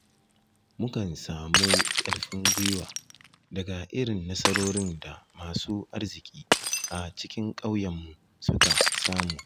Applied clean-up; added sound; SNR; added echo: none; Shatter; -2 dB; none.